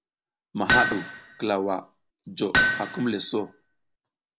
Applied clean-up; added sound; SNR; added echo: none; Hammer; -2 dB; none.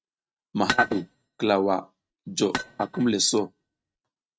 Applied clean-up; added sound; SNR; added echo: neural mask model RNNoise.